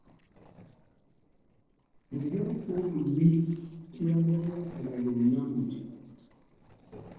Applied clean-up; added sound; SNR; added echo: neural separator model SepFormer DNS4.